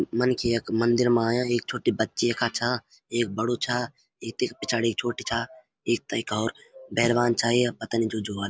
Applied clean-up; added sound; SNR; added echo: none; Snare drum; 16 dB; none.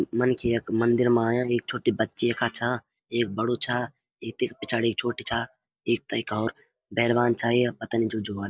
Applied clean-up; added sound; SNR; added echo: neural mask model DeepFilterNet 3.